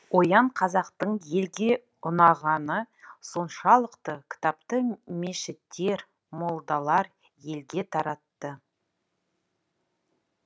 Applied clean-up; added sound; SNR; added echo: none; none; none; none.